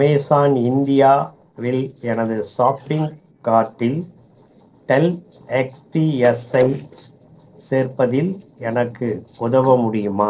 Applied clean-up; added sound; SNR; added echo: neural separator model SepFormer DNS4.